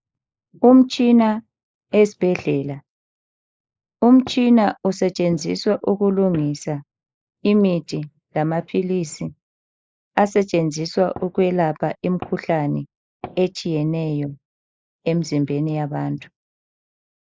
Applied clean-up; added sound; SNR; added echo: neural mask model Resemble Enhance denoiser.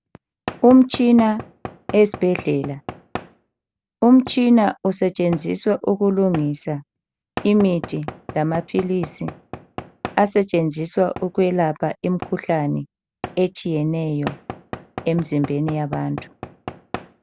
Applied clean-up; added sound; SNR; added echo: none; Knock / Wood; 16 dB; none.